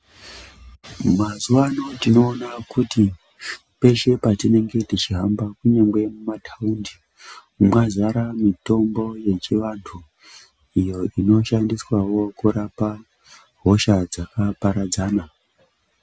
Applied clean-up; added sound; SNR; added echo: none; none; none; none.